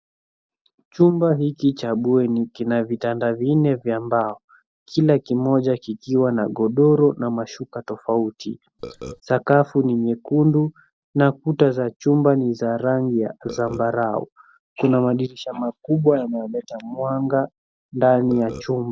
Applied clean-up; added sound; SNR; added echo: neural separator model SepFormer DNS4.